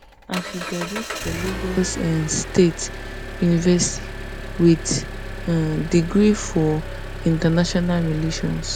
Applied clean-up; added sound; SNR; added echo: none; Engine; 9 dB; none.